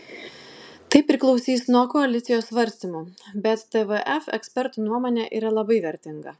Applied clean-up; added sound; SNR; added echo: none; none; none; none.